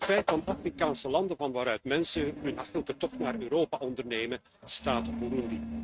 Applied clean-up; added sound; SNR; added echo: neural mask model RNNoise.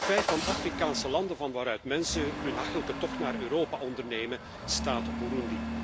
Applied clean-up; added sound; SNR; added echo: none; Engine starting / Accelerating, revving, vroom / Motor vehicle (road); 3 dB; none.